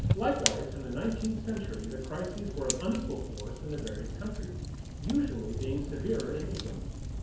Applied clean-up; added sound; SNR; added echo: none; Fire; 1 dB; reverberation time 0.9 s.